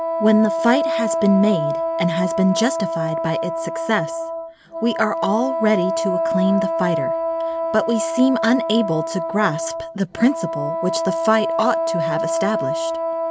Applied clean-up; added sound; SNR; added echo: none; Wind instrument, woodwind instrument; 1 dB; none.